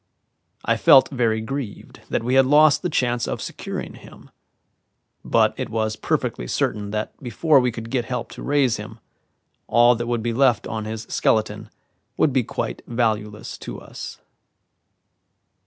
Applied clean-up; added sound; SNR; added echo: none; none; none; none.